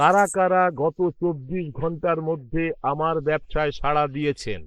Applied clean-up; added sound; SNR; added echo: neural mask model Resemble Enhance denoiser.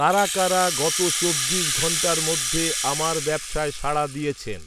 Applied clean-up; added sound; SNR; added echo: none; Rattle (instrument); 2 dB; none.